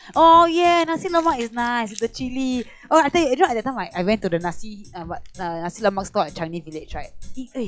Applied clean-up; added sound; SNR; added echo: classical method log-MMSE.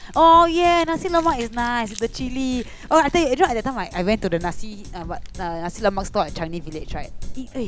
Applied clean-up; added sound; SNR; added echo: none; Chewing, mastication + Drum kit; 11 dB; none.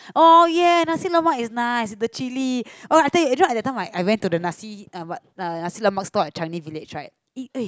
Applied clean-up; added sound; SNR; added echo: none; none; none; none.